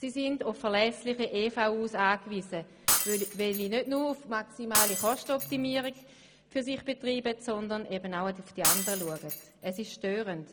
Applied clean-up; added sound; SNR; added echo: none; Shatter; 1 dB; none.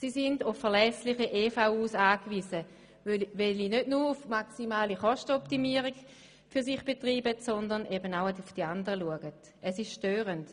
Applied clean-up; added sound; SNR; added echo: none; none; none; none.